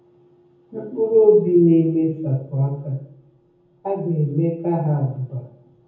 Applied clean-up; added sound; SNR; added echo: none; none; none; reverberation time 0.7 s.